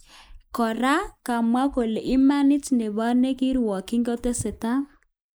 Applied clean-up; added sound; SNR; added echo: neural mask model Resemble Enhance denoiser.